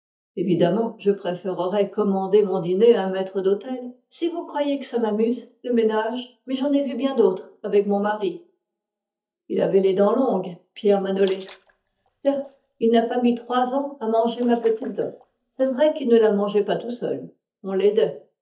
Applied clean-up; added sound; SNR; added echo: neural mask model DeepFilterNet 3.